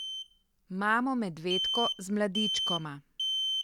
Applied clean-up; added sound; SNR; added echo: none; Alarm; 1 dB; none.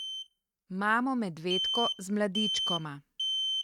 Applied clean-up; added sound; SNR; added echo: neural mask model RNNoise.